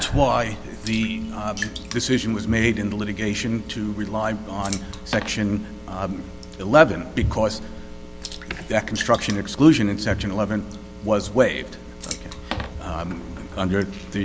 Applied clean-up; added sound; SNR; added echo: none; Water / Splash, splatter; 15 dB; none.